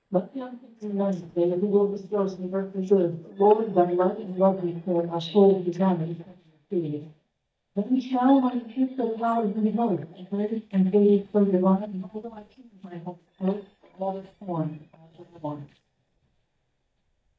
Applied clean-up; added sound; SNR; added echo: neural mask model DeepFilterNet 3.